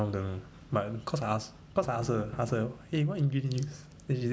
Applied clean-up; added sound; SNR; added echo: none; Knock; 14 dB; none.